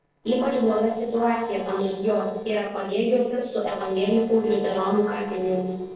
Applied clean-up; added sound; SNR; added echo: neural separator model SepFormer DNS4.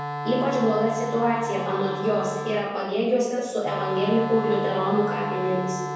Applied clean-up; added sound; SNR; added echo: none; Wind instrument, woodwind instrument; 7 dB; reverberation time 1.1 s.